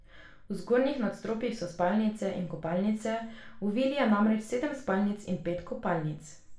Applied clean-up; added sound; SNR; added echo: none; none; none; reverberation time 0.4 s.